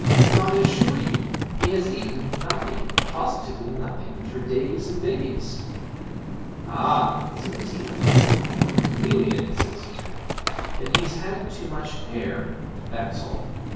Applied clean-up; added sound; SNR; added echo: none; Skateboard; -4 dB; reverberation time 1.3 s.